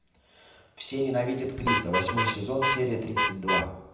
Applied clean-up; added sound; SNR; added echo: none; Vehicle horn, car horn, honking; 2 dB; reverberation time 0.8 s.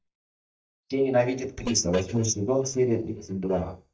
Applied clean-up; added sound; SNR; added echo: neural mask model DeepFilterNet 3.